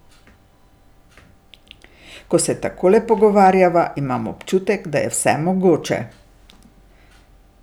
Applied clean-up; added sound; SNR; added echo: none; none; none; none.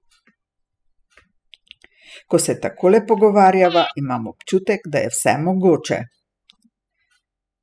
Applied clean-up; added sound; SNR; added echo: classical method spectral subtraction.